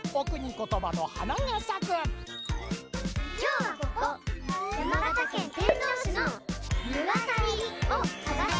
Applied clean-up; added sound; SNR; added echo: none; none; none; none.